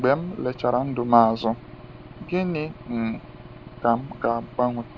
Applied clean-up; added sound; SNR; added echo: none; Engine / Aircraft; 17 dB; none.